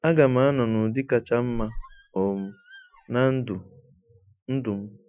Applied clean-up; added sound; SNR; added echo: classical method Wiener filter.